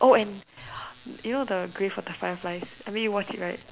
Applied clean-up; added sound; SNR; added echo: none; none; none; none.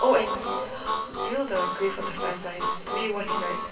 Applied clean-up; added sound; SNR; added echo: none; Harmonica; 3 dB; reverberation time 2.6 s.